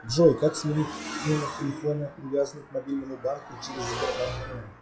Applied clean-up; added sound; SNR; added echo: classical method log-MMSE.